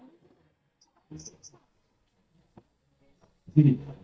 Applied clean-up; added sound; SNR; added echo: neural mask model DeepFilterNet 3.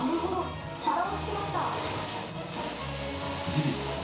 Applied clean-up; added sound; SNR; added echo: none; Drill; 5 dB; reverberation time 0.6 s.